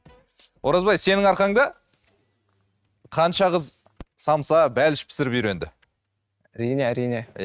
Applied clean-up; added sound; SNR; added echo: neural mask model RNNoise.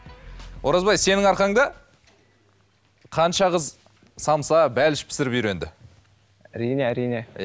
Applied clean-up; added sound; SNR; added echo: none; none; none; none.